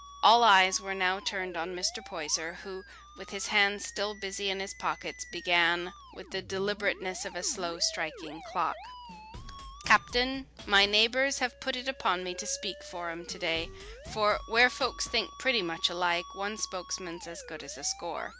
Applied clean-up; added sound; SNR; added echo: none; Musical instrument + Drum kit; 17 dB; none.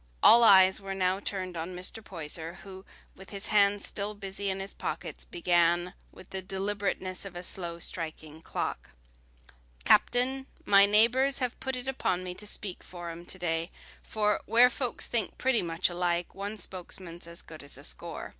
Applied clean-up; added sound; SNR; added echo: none; none; none; none.